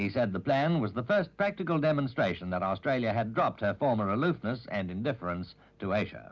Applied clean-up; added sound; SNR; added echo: none; none; none; none.